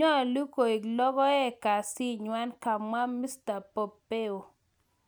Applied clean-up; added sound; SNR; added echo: none; none; none; none.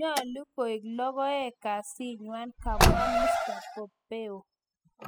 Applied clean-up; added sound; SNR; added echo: classical method spectral subtraction.